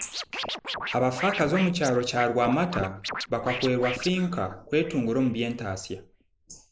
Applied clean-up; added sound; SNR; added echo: neural mask model Resemble Enhance denoiser.